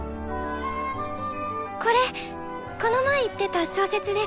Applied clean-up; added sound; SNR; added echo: none; none; none; none.